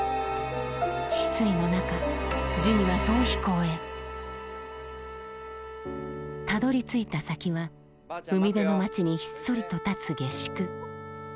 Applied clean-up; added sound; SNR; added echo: none; Wind instrument, woodwind instrument; 13 dB; none.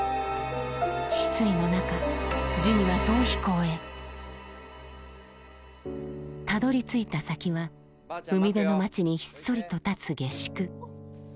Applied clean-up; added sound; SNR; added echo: none; none; none; none.